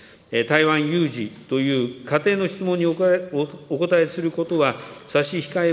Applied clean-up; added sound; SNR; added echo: none; none; none; none.